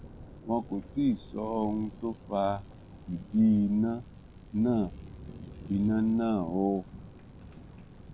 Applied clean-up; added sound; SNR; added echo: none; Thunder; 16 dB; none.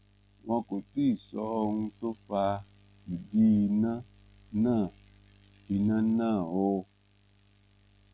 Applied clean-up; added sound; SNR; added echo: none; none; none; none.